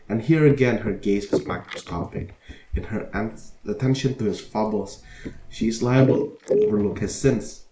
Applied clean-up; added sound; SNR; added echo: neural mask model Resemble Enhance denoiser.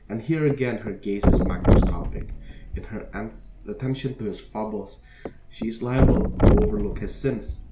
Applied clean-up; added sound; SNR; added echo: none; Thump, thud; -5 dB; none.